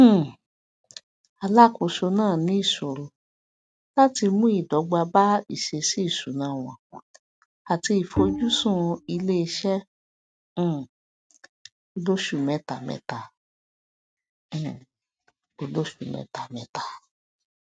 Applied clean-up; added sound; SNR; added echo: neural mask model RNNoise.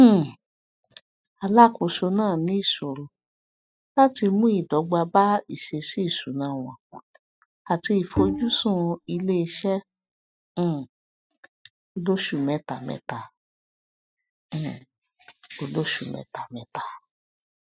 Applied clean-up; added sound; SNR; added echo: classical method spectral subtraction.